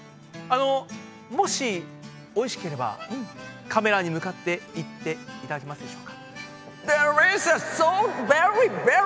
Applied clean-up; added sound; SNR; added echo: none; none; none; none.